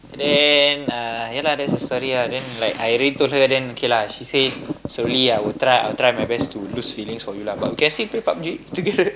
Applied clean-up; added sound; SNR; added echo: none; none; none; none.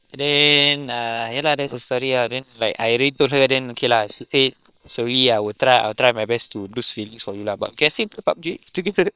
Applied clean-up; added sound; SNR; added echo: neural separator model SepFormer WHAM!.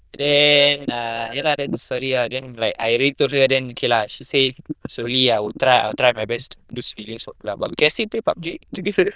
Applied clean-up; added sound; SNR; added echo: neural diffusion model UNIVERSE++.